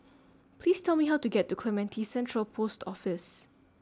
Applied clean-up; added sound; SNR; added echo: none; none; none; none.